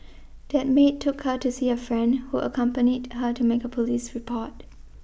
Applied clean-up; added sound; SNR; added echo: none; none; none; none.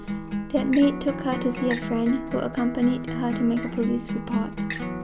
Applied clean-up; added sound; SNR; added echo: none; Acoustic guitar; 5 dB; none.